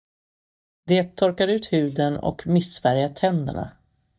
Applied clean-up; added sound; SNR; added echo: neural mask model DeepFilterNet 3.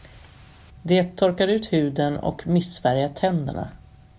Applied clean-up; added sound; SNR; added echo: none; none; none; none.